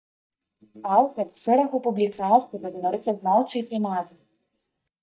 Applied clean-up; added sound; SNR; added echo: neural mask model DeepFilterNet 3.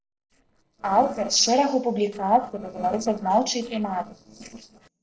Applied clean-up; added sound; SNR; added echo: neural separator model SepFormer DNS4.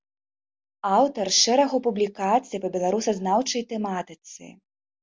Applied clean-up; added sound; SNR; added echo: none; none; none; none.